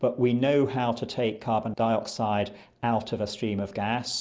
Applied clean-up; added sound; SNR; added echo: none; none; none; none.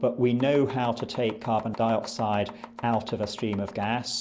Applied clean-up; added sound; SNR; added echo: none; Domestic sounds, home sounds + Bass guitar; 16 dB; none.